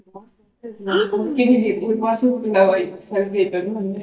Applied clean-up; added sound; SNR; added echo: neural mask model DeepFilterNet 3.